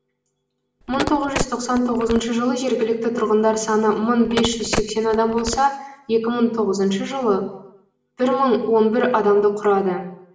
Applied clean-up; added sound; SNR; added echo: none; Telephone; 8 dB; reverberation time 0.8 s.